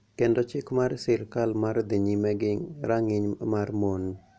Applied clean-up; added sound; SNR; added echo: none; none; none; none.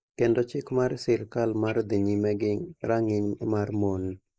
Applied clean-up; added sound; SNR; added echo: neural mask model Resemble Enhance denoiser.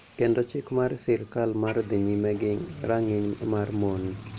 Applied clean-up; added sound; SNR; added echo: none; Motor vehicle (road); 17 dB; none.